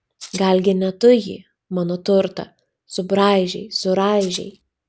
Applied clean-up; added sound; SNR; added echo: none; Rattle (instrument); 17 dB; none.